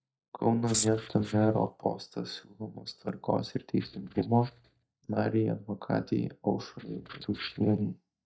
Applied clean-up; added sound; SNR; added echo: neural mask model DeepFilterNet 3.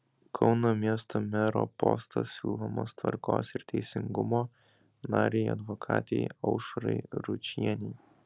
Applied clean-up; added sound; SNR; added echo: none; none; none; none.